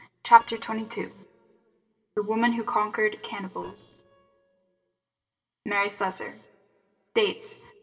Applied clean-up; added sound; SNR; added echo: neural separator model SepFormer DNS4.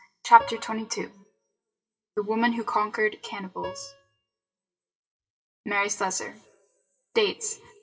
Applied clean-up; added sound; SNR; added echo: classical method WPE with log-MMSE.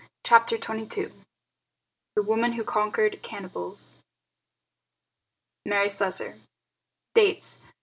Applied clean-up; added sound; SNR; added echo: none; none; none; none.